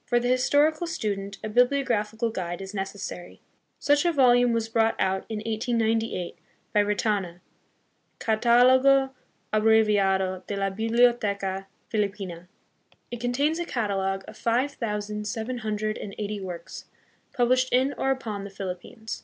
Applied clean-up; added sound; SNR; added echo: none; none; none; none.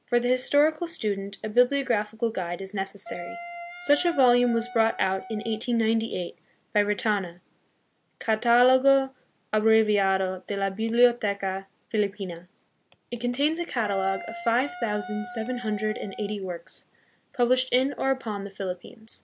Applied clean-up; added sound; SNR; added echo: none; Wind instrument, woodwind instrument; 13 dB; none.